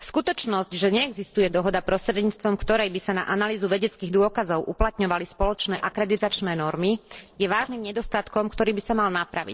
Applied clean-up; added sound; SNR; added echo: neural separator model SepFormer DNS4.